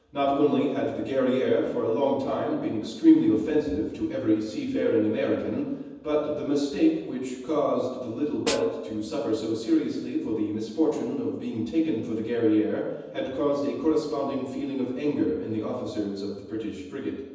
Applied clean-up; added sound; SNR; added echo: none; Snare drum; 11 dB; reverberation time 1.1 s.